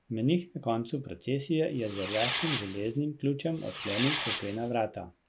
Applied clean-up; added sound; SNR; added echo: none; Fireworks; 2 dB; none.